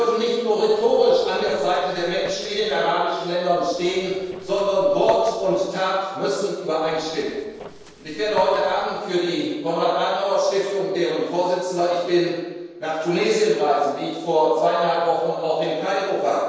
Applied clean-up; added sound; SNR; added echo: neural separator model SepFormer DNS4.